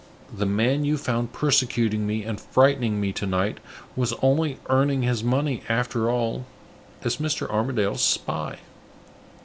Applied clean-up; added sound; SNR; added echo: none; none; none; none.